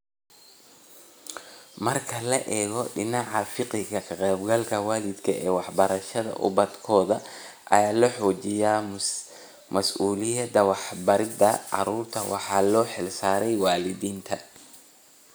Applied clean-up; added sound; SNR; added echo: none; none; none; none.